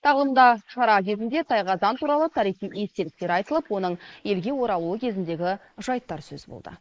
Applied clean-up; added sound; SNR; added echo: neural mask model Resemble Enhance denoiser.